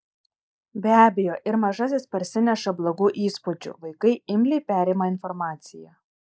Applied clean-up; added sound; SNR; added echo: neural mask model Resemble Enhance denoiser.